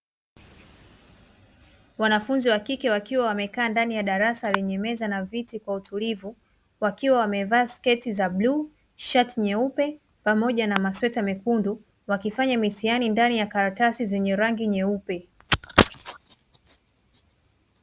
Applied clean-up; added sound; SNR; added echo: none; none; none; none.